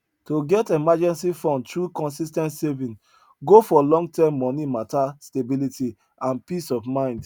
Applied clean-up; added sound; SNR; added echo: none; none; none; none.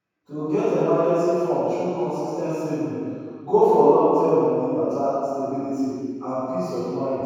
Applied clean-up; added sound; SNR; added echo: none; none; none; reverberation time 2.2 s.